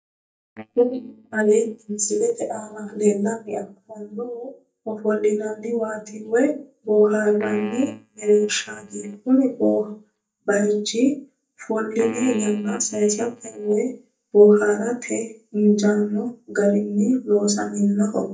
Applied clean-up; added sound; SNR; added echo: neural mask model DeepFilterNet 3.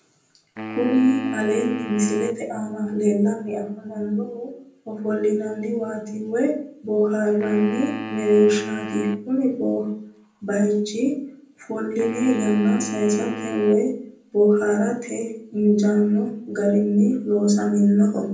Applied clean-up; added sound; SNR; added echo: none; Wind instrument, woodwind instrument; 12 dB; reverberation time 0.6 s.